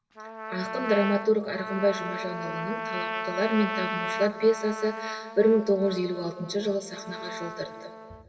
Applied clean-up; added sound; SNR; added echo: none; Trumpet; 7 dB; reverberation time 2.0 s.